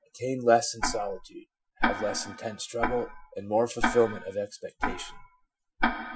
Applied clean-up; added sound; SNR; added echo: classical method Wiener filter.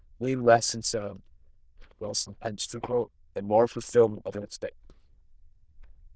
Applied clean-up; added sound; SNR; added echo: neural diffusion model UNIVERSE++.